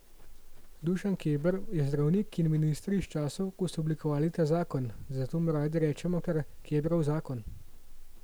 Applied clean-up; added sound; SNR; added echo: none; Livestock, farm animals, working animals; 12 dB; none.